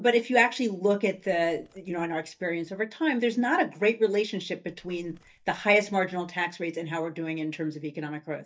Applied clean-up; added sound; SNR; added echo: neural mask model DeepFilterNet 3.